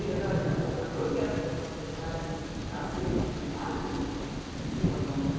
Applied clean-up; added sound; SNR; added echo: none; Thunder; -2 dB; reverberation time 2.2 s.